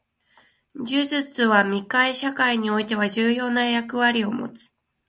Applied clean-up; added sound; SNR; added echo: none; none; none; none.